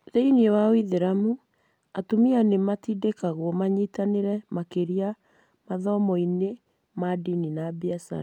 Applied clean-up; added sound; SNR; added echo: none; none; none; none.